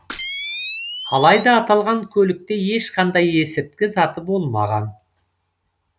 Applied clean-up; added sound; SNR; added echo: none; Camera; 12 dB; none.